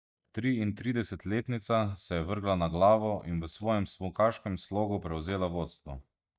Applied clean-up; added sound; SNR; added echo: neural mask model DeepFilterNet 3.